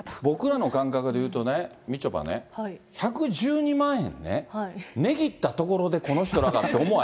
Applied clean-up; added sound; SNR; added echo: none; none; none; none.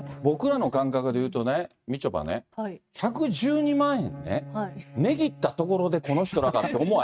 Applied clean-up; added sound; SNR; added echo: neural mask model RNNoise.